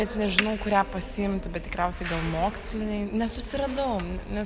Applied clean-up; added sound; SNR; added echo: none; none; none; none.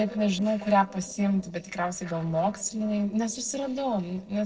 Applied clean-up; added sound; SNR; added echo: neural separator model SepFormer DNS4.